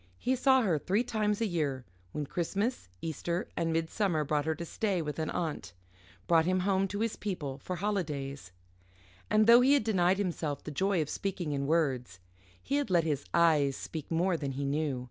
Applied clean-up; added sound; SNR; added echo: none; none; none; none.